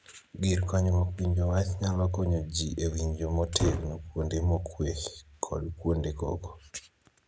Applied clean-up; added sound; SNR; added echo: none; Slam; 6 dB; none.